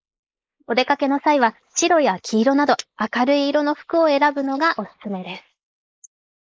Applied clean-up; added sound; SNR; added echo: neural mask model Resemble Enhance denoiser.